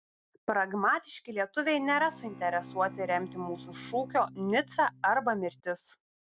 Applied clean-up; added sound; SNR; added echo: none; Bowed string instrument; 17 dB; none.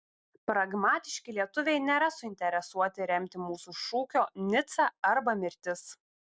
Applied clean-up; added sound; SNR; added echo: none; none; none; none.